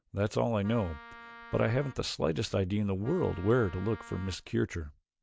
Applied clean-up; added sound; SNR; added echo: none; Wind instrument, woodwind instrument; 19 dB; none.